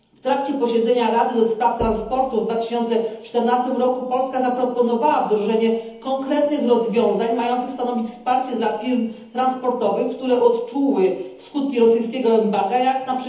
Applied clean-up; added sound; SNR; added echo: none; Knock / Wood; 18 dB; reverberation time 1.3 s.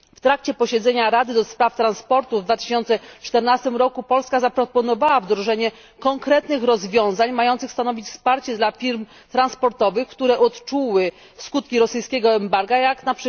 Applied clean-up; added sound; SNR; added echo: none; none; none; none.